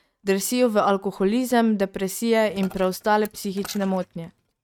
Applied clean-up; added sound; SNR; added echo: neural mask model RNNoise.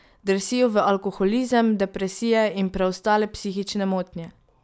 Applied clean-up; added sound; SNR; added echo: none; none; none; none.